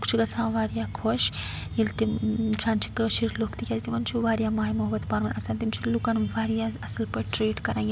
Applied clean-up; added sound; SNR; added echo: none; none; none; none.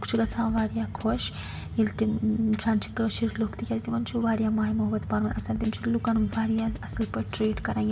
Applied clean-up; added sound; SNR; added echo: none; Drum kit; 16 dB; reverberation time 1.0 s.